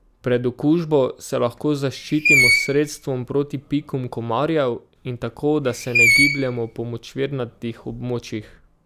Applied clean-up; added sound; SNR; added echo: none; Screech; 0 dB; none.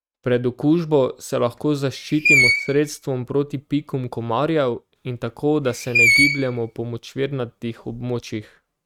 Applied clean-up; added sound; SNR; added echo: neural mask model RNNoise.